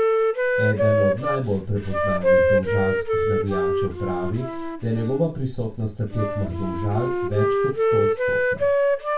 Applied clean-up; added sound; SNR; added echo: none; Wind instrument, woodwind instrument; -4 dB; reverberation time 0.2 s.